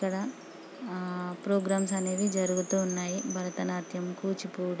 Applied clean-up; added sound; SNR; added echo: none; Chime; 12 dB; none.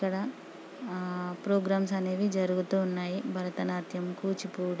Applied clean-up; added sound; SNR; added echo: none; none; none; none.